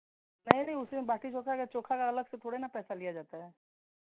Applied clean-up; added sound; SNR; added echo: none; Fireworks; 0 dB; none.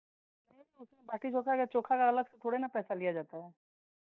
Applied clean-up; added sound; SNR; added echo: neural mask model DeepFilterNet 3.